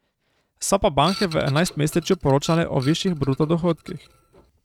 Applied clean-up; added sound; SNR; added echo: neural mask model RNNoise.